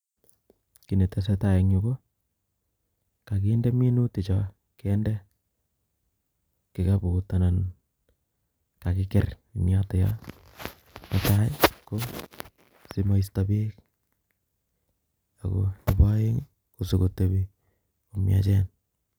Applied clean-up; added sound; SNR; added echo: none; none; none; none.